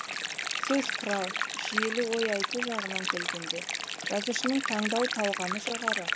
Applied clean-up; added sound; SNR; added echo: none; Stream; 0 dB; none.